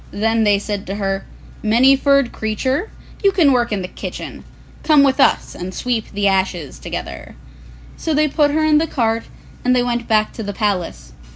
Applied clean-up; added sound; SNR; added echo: none; none; none; none.